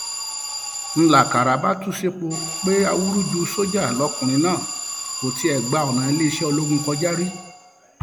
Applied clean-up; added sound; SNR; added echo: none; Alarm; 8 dB; none.